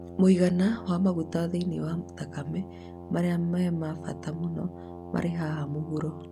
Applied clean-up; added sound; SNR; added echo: none; Brass instrument; 14 dB; none.